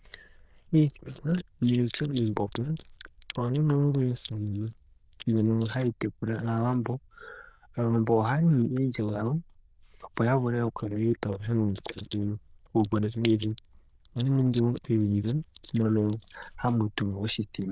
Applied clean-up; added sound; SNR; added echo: neural diffusion model UNIVERSE++.